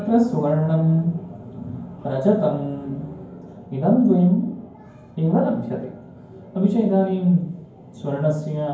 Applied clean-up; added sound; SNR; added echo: none; none; none; reverberation time 0.9 s.